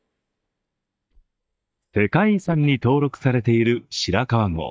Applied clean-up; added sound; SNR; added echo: neural mask model DeepFilterNet 3.